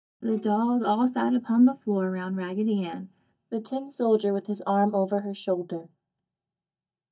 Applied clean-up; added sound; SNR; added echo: neural mask model DeepFilterNet 3.